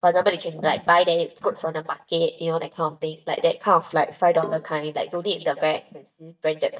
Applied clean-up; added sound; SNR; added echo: neural mask model DeepFilterNet 3.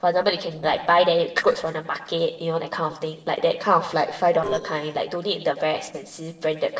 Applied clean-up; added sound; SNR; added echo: neural separator model SepFormer DNS4.